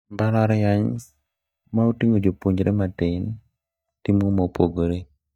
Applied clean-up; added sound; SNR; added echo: neural mask model DeepFilterNet 3.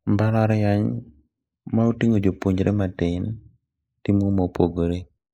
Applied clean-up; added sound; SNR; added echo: neural mask model Resemble Enhance denoiser.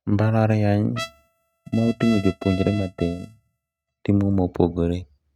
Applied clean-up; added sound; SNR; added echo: neural mask model RNNoise.